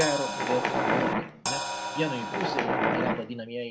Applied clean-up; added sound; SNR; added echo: none; Wild animals + Crash cymbal; -3 dB; none.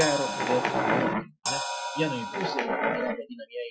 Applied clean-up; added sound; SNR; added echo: classical method Wiener filter.